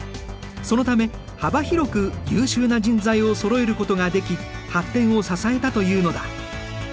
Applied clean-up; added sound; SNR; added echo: none; none; none; none.